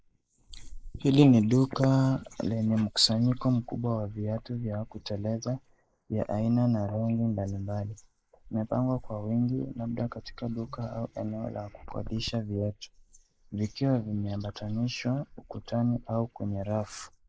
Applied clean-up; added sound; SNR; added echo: neural mask model Resemble Enhance denoiser.